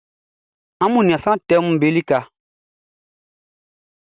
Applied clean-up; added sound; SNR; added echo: none; none; none; none.